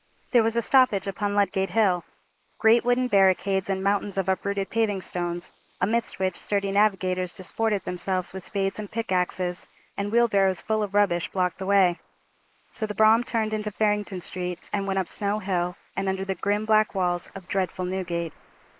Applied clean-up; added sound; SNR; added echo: neural mask model Resemble Enhance denoiser.